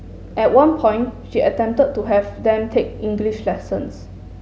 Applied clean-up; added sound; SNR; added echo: none; none; none; none.